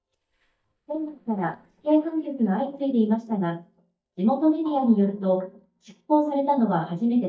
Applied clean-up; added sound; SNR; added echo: neural mask model DeepFilterNet 3.